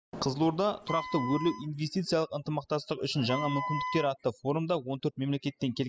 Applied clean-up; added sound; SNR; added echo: classical method spectral subtraction.